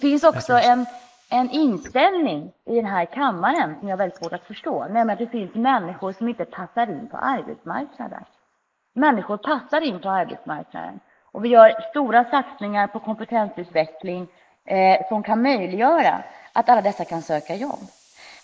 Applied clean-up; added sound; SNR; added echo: neural mask model Resemble Enhance denoiser.